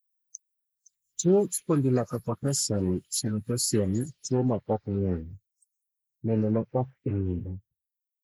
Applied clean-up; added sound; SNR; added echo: neural mask model Resemble Enhance denoiser.